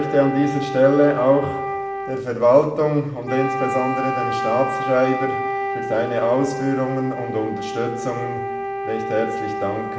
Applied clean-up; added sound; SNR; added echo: none; Wind instrument, woodwind instrument; 5 dB; reverberation time 0.7 s.